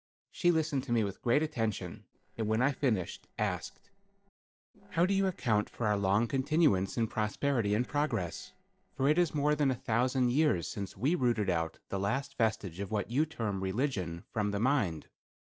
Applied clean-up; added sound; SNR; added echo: neural separator model SepFormer DNS4.